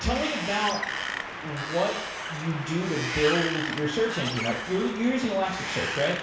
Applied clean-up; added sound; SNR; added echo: none; Wind; 5 dB; reverberation time 0.7 s.